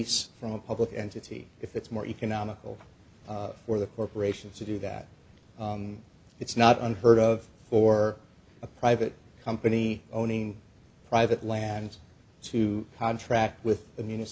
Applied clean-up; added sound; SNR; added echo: none; none; none; none.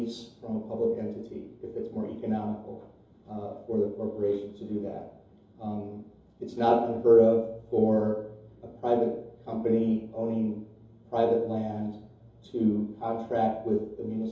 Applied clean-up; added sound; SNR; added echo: none; none; none; reverberation time 2.8 s.